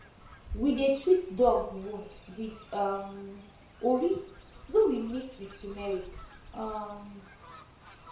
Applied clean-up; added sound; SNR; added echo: none; Fowl; 17 dB; reverberation time 0.5 s.